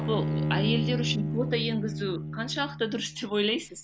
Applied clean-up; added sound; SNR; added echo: none; Bowed string instrument; 1 dB; none.